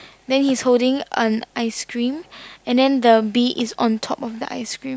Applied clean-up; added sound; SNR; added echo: none; none; none; none.